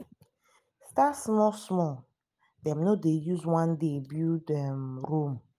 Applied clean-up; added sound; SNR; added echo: none; none; none; none.